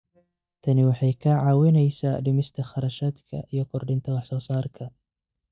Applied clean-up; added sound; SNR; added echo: neural mask model DeepFilterNet 3.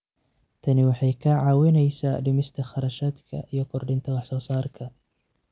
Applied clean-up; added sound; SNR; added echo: none; none; none; none.